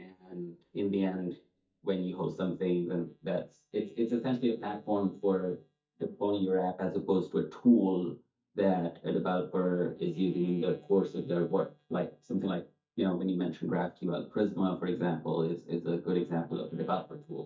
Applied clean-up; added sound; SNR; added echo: neural mask model DeepFilterNet 3.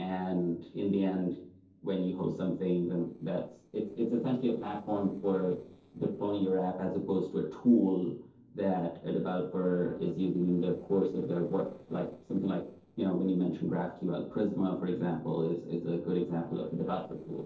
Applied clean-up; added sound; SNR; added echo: neural separator model SepFormer DNS4.